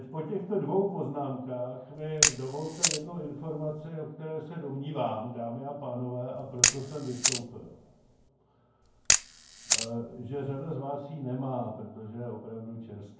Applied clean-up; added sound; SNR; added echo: none; Camera; -5 dB; reverberation time 0.9 s.